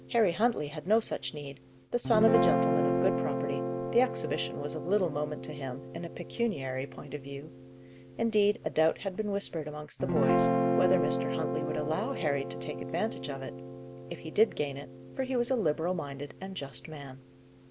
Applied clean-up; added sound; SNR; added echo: none; Guitar; 2 dB; none.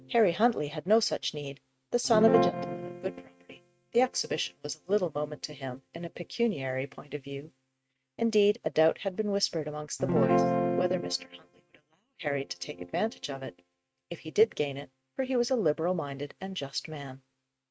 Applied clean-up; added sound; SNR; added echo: neural mask model RNNoise.